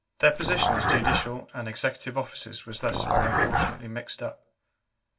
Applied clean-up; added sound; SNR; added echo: none; Dog; -5 dB; reverberation time 0.2 s.